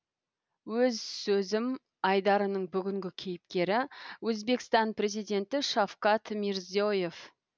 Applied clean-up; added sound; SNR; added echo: none; none; none; none.